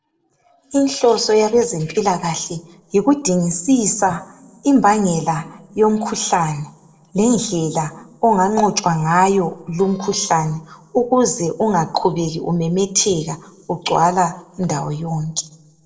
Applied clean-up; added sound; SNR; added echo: neural separator model SepFormer DNS4.